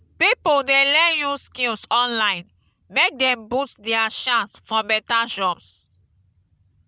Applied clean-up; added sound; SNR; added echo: none; none; none; none.